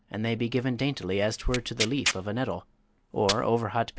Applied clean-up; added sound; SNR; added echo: none; Tearing; 6 dB; none.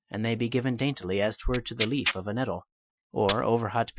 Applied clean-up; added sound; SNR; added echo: classical method Wiener filter.